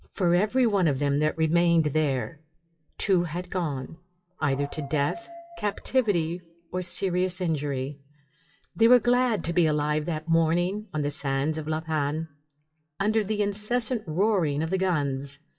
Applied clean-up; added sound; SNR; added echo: classical method WPE with log-MMSE.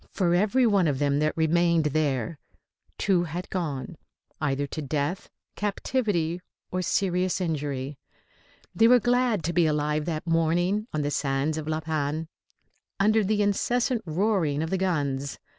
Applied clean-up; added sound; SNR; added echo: none; none; none; none.